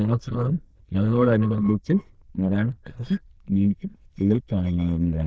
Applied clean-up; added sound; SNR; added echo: neural diffusion model UNIVERSE++.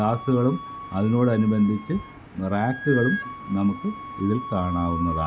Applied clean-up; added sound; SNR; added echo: none; Wind instrument, woodwind instrument; 11 dB; none.